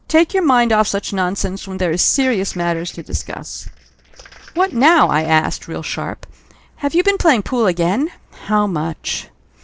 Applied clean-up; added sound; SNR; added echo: neural separator model SepFormer DNS4.